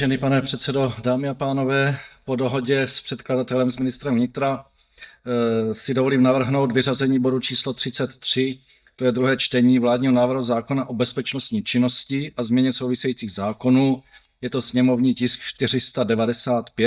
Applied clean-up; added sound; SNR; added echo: neural mask model DeepFilterNet 3.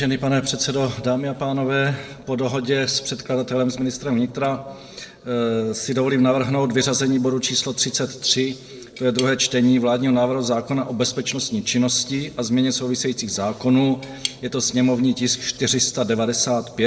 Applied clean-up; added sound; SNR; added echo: neural separator model SepFormer DNS4.